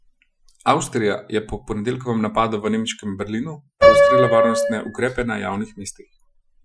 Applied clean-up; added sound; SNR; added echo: classical method Wiener filter.